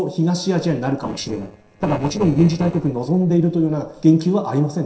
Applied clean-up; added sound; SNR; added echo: neural separator model SepFormer DNS4.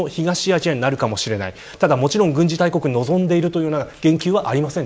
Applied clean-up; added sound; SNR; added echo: none; none; none; none.